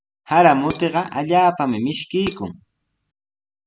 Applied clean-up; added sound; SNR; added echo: none; Dishes, pots, and pans; 17 dB; none.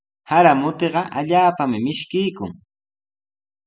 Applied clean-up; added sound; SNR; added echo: none; none; none; none.